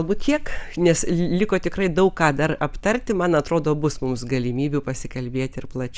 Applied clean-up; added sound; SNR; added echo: none; none; none; none.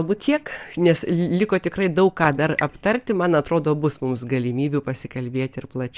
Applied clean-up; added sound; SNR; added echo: neural separator model SepFormer DNS4.